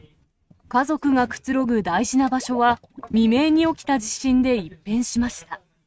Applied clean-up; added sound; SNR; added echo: neural mask model RNNoise.